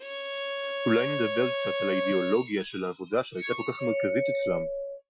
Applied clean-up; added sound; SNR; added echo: classical method Wiener filter.